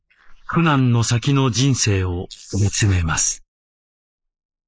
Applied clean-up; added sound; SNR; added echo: neural mask model Resemble Enhance denoiser.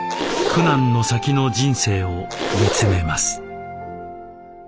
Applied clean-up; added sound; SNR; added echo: none; Zipper (clothing); 6 dB; none.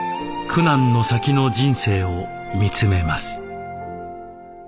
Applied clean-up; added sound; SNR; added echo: none; none; none; none.